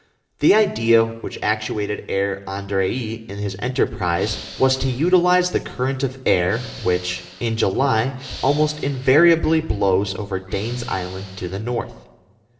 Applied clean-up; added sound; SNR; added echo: none; Hiss / Breathing; 19 dB; reverberation time 0.9 s.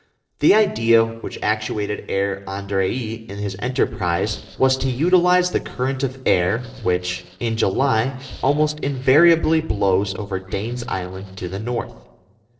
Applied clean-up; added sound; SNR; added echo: neural separator model SepFormer DNS4.